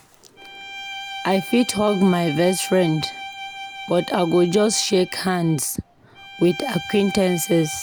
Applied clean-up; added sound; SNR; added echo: none; Bowed string instrument; 13 dB; none.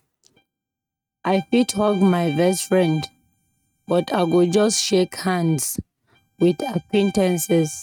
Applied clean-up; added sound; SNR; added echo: neural mask model RNNoise.